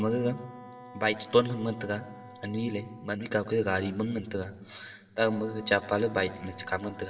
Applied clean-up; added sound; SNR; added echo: none; Wind instrument, woodwind instrument; 19 dB; reverberation time 2.1 s.